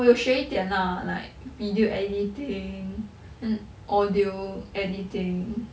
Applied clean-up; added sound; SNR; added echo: none; none; none; none.